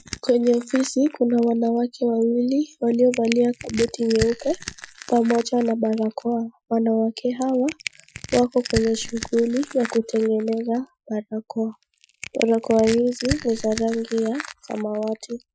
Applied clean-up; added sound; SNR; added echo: classical method Wiener filter.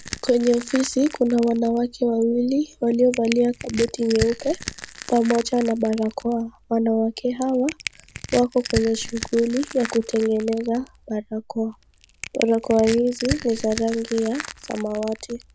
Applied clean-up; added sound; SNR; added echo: none; Crushing; 13 dB; none.